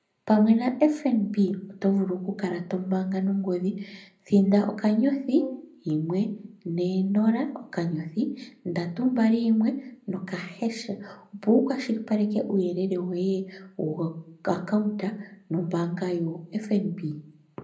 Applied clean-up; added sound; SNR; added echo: none; Brass instrument; 19 dB; reverberation time 0.4 s.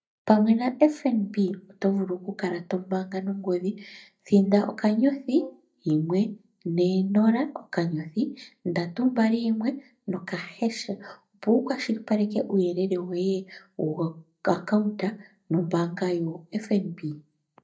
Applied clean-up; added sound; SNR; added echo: neural mask model DeepFilterNet 3.